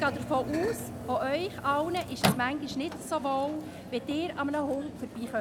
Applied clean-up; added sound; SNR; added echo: none; Microwave oven; 5 dB; none.